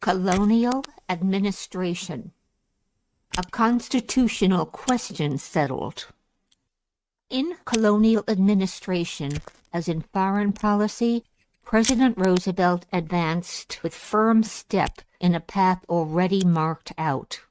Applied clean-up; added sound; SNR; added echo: neural mask model RNNoise.